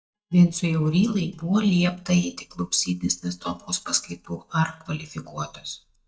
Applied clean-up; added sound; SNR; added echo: neural mask model DeepFilterNet 3.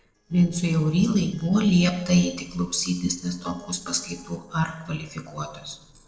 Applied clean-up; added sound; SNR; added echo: neural separator model SepFormer DNS4.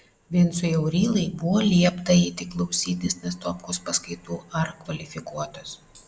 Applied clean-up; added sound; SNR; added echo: none; none; none; none.